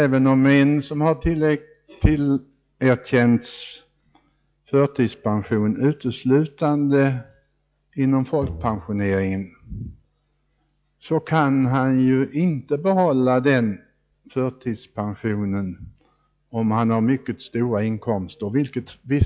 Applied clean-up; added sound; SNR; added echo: classical method log-MMSE.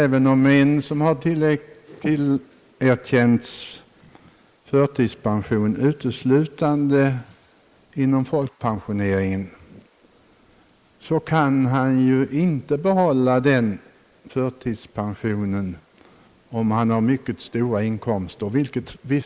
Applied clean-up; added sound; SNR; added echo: neural mask model Resemble Enhance denoiser.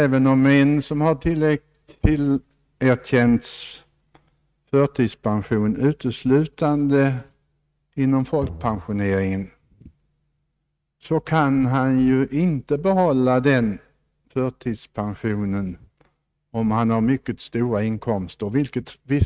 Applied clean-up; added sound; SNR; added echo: neural mask model RNNoise.